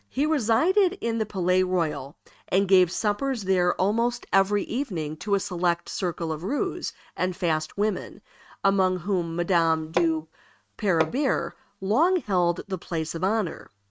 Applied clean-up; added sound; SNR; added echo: neural mask model RNNoise.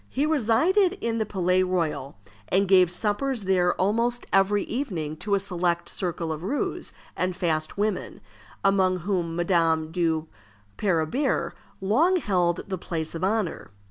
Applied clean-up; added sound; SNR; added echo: none; none; none; none.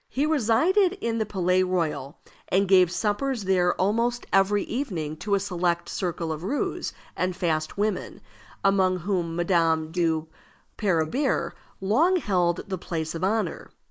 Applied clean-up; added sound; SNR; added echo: neural mask model Resemble Enhance denoiser.